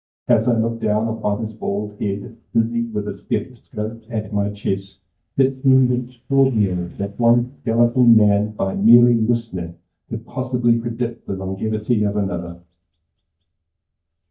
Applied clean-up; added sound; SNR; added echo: neural mask model DeepFilterNet 3.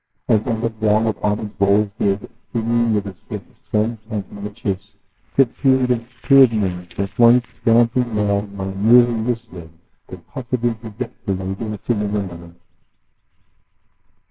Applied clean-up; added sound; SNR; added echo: neural separator model SepFormer WHAMR!.